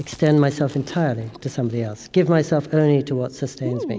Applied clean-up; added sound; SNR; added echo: none; Chewing, mastication; 17 dB; none.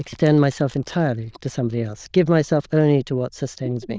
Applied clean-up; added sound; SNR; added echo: neural diffusion model UNIVERSE++.